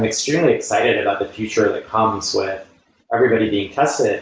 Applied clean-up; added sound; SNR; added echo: none; none; none; none.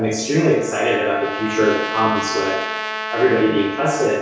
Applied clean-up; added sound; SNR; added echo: none; Trumpet; 8 dB; reverberation time 0.9 s.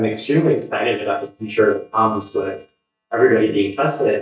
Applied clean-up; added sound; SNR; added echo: neural mask model DeepFilterNet 3.